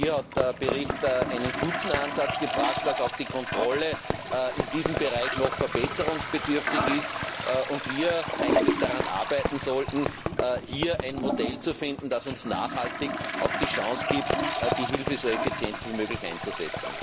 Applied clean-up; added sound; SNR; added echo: none; Toilet flush + Fireworks; 0 dB; none.